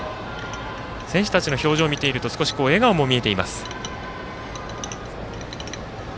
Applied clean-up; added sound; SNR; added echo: none; Chink, clink; 20 dB; none.